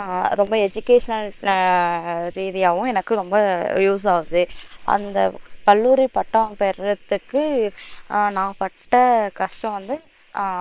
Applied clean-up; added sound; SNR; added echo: neural separator model SepFormer WHAM!.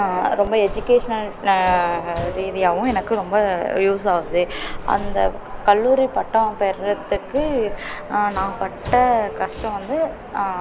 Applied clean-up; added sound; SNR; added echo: none; Subway, metro, underground; 12 dB; none.